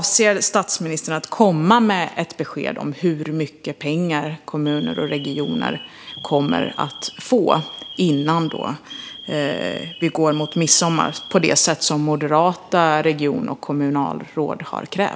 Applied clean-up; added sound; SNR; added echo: none; Alarm; 19 dB; none.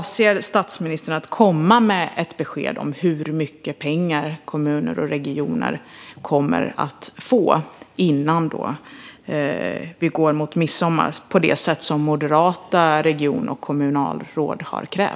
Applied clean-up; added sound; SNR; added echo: none; none; none; none.